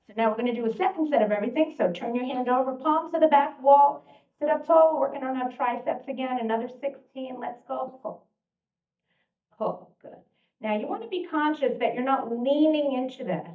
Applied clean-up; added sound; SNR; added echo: neural mask model DeepFilterNet 3.